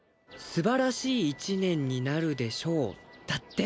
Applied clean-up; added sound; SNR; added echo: none; none; none; none.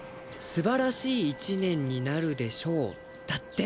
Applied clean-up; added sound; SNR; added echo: none; Fixed-wing aircraft, airplane + Wind instrument, woodwind instrument; 15 dB; none.